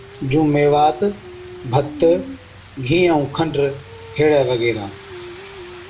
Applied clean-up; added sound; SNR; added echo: none; Rain; 16 dB; reverberation time 0.3 s.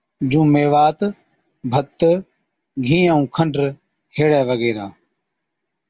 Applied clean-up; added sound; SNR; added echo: none; none; none; none.